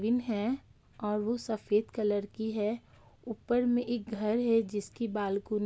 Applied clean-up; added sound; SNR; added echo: none; none; none; none.